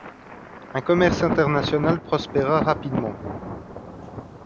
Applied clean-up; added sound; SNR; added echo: none; Thunder; 6 dB; none.